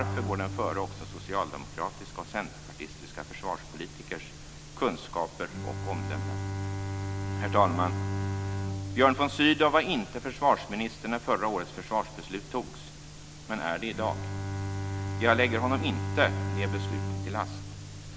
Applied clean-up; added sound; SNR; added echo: none; Bowed string instrument; 5 dB; none.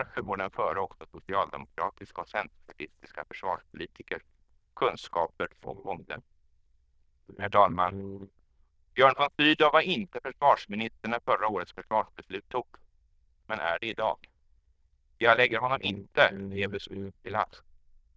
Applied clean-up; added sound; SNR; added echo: neural diffusion model UNIVERSE++.